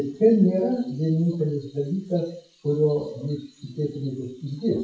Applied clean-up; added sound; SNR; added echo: classical method WPE with log-MMSE.